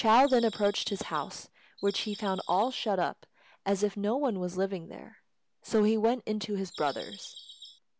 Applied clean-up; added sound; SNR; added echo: none; Bird vocalization, bird call, bird song; 16 dB; none.